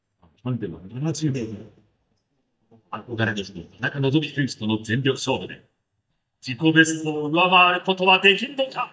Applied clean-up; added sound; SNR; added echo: neural mask model DeepFilterNet 3.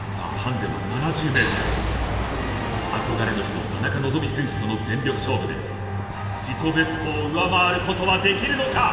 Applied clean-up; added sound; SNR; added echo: none; Fixed-wing aircraft, airplane; 10 dB; reverberation time 1.6 s.